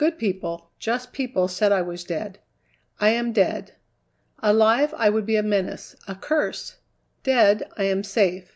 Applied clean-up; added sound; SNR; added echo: none; none; none; none.